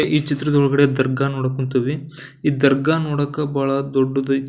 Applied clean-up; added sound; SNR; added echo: none; none; none; none.